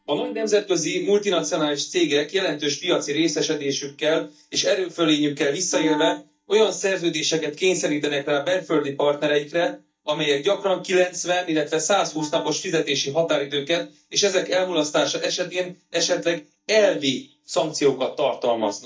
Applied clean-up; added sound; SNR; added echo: neural mask model DeepFilterNet 3.